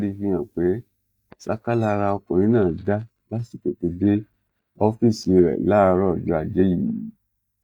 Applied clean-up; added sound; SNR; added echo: neural mask model DeepFilterNet 3.